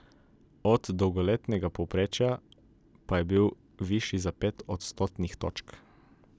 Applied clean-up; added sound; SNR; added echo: none; none; none; none.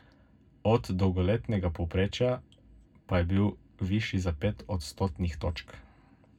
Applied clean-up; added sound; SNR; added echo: none; none; none; reverberation time 0.3 s.